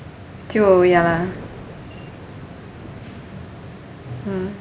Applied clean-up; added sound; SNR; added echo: none; Thunder; 17 dB; none.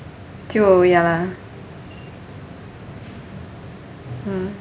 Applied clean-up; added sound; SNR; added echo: none; none; none; none.